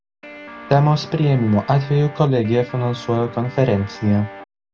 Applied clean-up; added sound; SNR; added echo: none; Guitar; 17 dB; none.